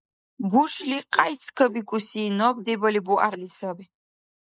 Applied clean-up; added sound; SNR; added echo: neural mask model Resemble Enhance denoiser.